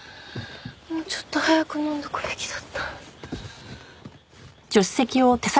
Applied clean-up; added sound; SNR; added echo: none; none; none; none.